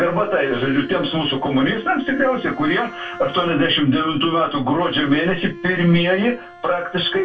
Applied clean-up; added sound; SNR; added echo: none; Bowed string instrument; 17 dB; reverberation time 0.2 s.